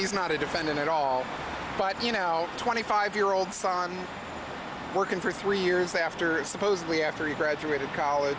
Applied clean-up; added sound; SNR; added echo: none; none; none; none.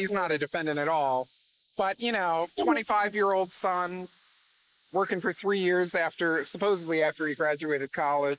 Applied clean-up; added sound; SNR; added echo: neural mask model Resemble Enhance denoiser.